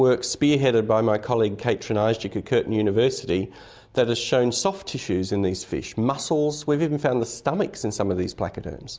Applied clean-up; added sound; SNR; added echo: none; none; none; none.